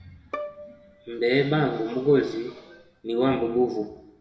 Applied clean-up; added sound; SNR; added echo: none; Bowed string instrument; 17 dB; reverberation time 0.8 s.